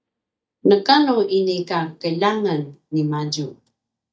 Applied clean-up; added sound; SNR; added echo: neural mask model DeepFilterNet 3.